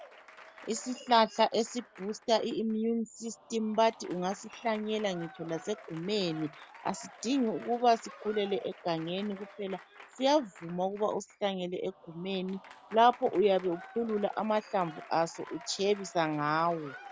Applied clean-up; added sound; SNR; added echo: none; Applause / Crowd; 20 dB; none.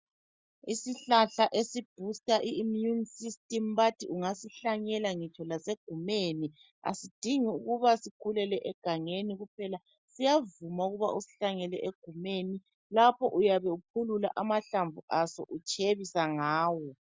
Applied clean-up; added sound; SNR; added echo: none; none; none; none.